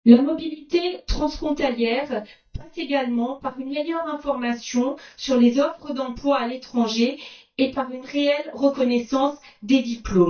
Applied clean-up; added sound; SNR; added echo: neural mask model DeepFilterNet 3.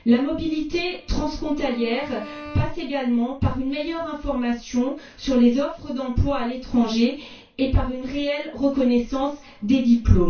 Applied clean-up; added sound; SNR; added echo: none; Bowed string instrument; 20 dB; reverberation time 0.2 s.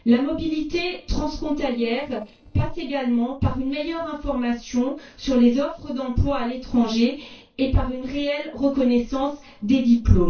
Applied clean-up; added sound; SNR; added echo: neural separator model SepFormer DNS4.